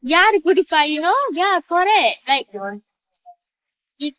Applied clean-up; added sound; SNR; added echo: neural mask model Resemble Enhance denoiser.